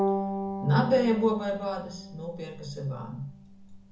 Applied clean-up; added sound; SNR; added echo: none; Bowed string instrument; 6 dB; reverberation time 0.7 s.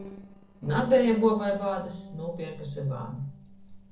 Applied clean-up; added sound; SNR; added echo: neural separator model SepFormer DNS4.